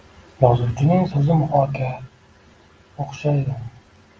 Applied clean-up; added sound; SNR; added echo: none; none; none; none.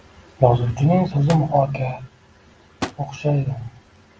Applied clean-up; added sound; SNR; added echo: none; Thump, thud; 18 dB; none.